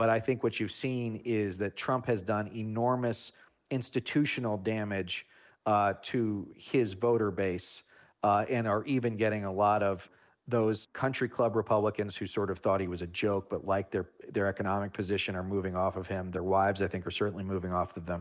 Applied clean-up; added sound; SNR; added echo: none; none; none; none.